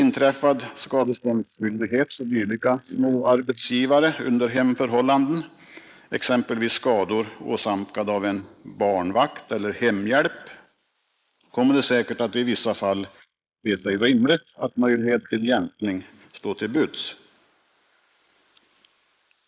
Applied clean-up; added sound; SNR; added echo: neural mask model Resemble Enhance denoiser.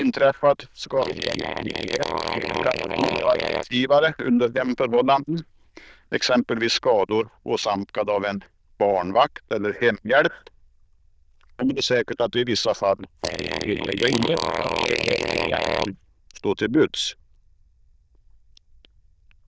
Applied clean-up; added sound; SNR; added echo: neural diffusion model UNIVERSE++.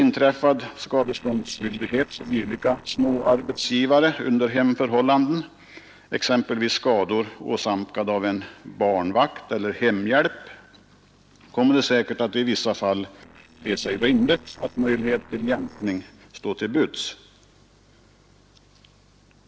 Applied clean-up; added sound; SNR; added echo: neural separator model SepFormer DNS4.